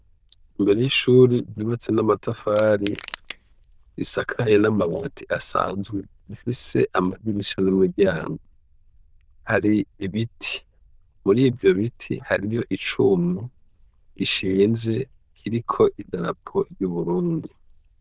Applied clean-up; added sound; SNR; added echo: neural diffusion model UNIVERSE++.